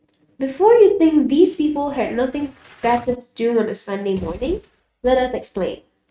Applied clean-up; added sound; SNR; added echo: neural mask model RNNoise.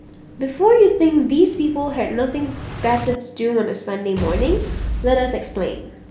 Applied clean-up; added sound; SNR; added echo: none; Explosion; 10 dB; none.